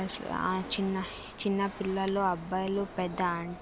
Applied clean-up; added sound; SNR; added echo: none; Rattle / Chatter / Hiss / Engine / Mechanisms; 13 dB; none.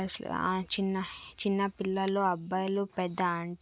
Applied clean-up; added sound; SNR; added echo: none; none; none; none.